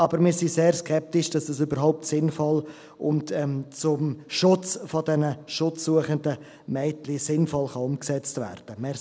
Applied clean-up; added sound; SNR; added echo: none; none; none; none.